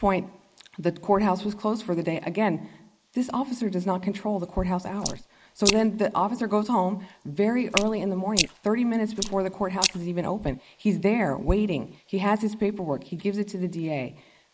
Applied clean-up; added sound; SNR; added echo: neural mask model Resemble Enhance denoiser.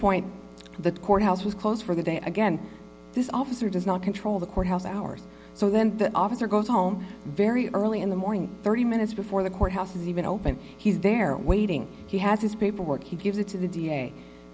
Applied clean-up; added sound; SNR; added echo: none; none; none; none.